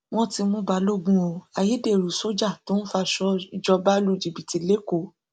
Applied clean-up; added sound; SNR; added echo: none; none; none; none.